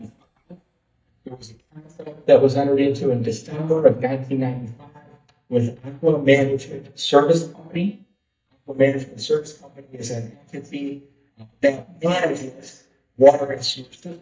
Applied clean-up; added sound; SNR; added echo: neural mask model DeepFilterNet 3.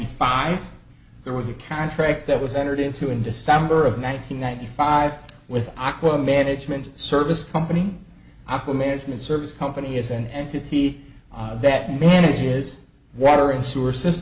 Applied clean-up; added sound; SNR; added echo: none; none; none; none.